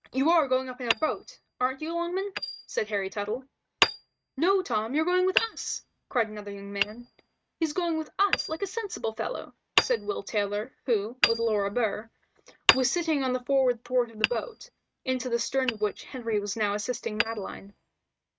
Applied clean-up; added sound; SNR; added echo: neural mask model RNNoise.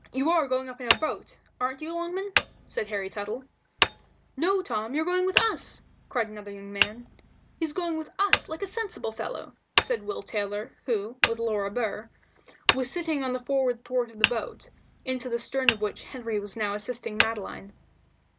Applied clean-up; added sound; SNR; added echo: none; Hammer; 3 dB; none.